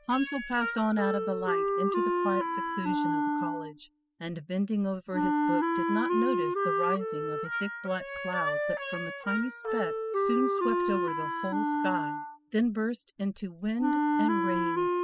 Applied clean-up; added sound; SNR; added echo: classical method spectral subtraction.